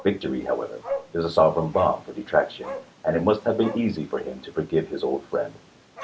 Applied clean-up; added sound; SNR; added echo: none; Bark; 15 dB; none.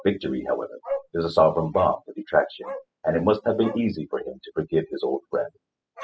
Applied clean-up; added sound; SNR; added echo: classical method spectral subtraction.